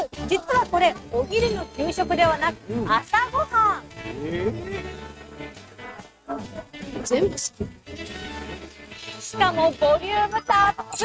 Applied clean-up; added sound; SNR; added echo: neural mask model RNNoise.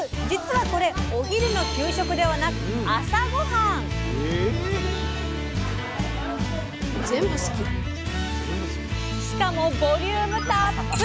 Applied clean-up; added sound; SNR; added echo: none; none; none; none.